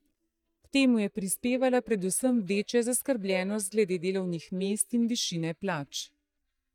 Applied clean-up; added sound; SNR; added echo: neural mask model DeepFilterNet 3.